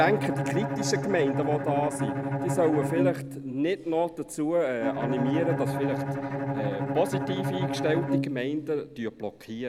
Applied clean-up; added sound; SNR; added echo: none; Bowed string instrument; 2 dB; none.